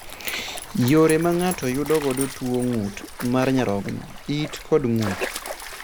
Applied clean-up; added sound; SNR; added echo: none; Stream; 11 dB; none.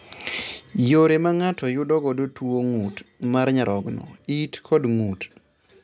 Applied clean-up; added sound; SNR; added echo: none; none; none; none.